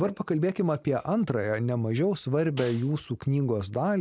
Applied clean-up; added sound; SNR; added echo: none; Snare drum; 19 dB; none.